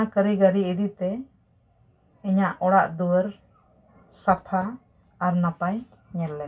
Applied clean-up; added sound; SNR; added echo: none; none; none; reverberation time 0.2 s.